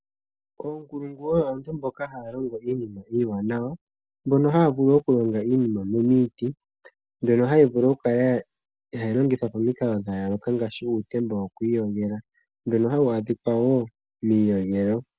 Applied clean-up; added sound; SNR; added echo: none; none; none; none.